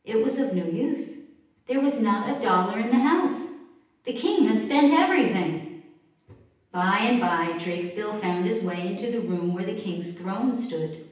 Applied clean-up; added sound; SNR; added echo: none; none; none; reverberation time 0.9 s.